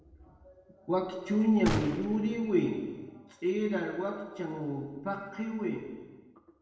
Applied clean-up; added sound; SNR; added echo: none; Gunshot, gunfire; 6 dB; reverberation time 1.3 s.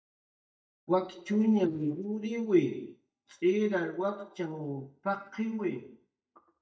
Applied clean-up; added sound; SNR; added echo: neural mask model DeepFilterNet 3.